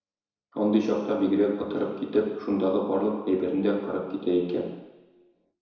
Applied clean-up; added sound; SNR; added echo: none; none; none; reverberation time 0.9 s.